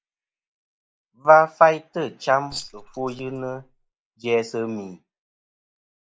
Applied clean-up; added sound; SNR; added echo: neural mask model Resemble Enhance denoiser.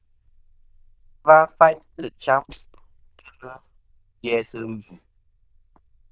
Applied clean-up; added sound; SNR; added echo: neural diffusion model UNIVERSE++.